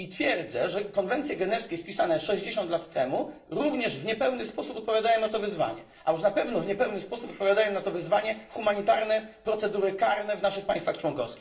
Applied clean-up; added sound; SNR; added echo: none; none; none; reverberation time 0.4 s.